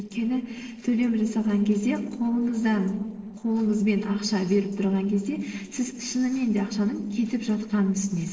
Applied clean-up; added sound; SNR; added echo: neural separator model SepFormer DNS4.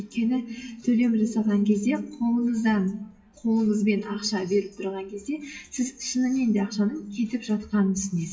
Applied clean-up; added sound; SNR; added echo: classical method WPE with log-MMSE.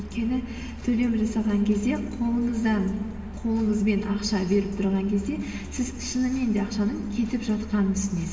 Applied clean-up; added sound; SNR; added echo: none; Mechanical fan; 14 dB; reverberation time 2.4 s.